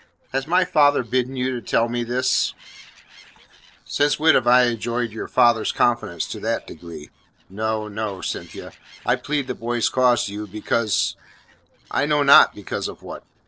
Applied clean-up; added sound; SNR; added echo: neural separator model SepFormer DNS4.